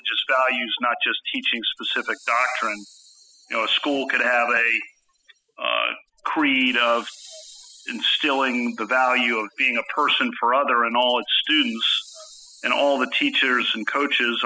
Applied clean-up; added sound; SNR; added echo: classical method spectral subtraction.